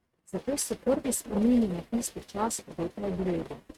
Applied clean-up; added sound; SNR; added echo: neural mask model RNNoise.